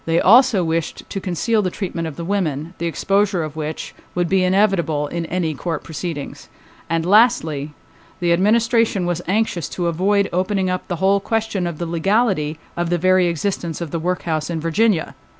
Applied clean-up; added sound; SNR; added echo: none; none; none; none.